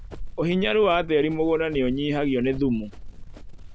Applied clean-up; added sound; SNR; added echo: none; Run; 12 dB; none.